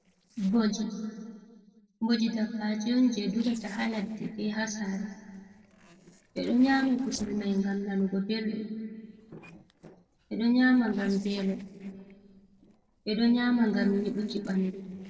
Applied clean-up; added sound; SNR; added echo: neural separator model SepFormer DNS4.